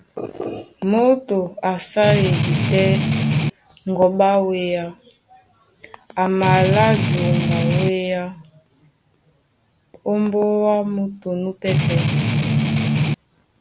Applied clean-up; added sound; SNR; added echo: none; Strum; -3 dB; none.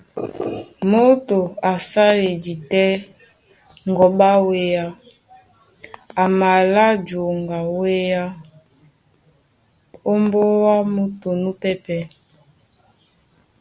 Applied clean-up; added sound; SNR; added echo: none; none; none; none.